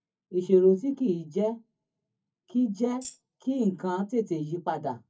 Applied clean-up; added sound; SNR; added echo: neural mask model DeepFilterNet 3.